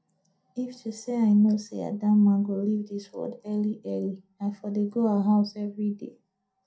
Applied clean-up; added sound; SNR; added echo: none; none; none; reverberation time 0.2 s.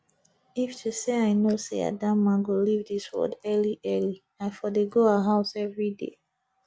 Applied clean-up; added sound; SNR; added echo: none; none; none; none.